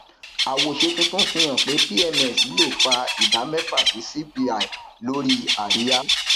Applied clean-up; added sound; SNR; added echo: none; Bird; -4 dB; none.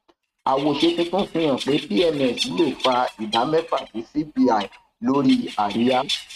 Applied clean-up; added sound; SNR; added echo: neural mask model RNNoise.